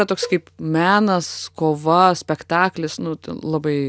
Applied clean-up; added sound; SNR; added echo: none; Cowbell; 16 dB; none.